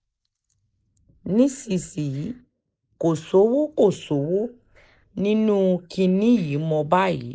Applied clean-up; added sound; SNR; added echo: neural mask model Resemble Enhance denoiser.